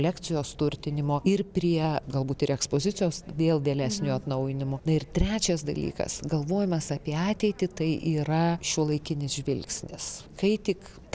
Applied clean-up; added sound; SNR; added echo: none; none; none; none.